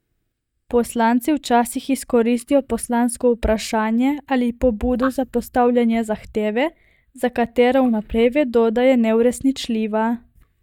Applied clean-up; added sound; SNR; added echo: neural mask model DeepFilterNet 3.